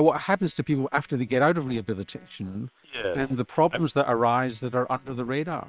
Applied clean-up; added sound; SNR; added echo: neural separator model SepFormer WHAM!.